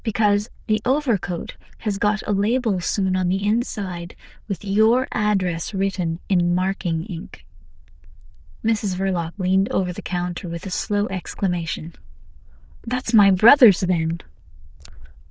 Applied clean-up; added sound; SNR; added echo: neural diffusion model UNIVERSE++.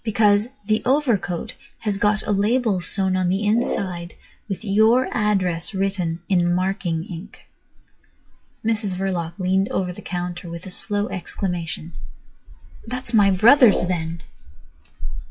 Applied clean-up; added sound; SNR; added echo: classical method log-MMSE.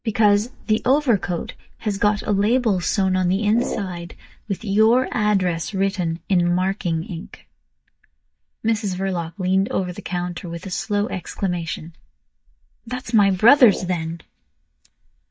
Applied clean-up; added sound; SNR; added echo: neural mask model DeepFilterNet 3.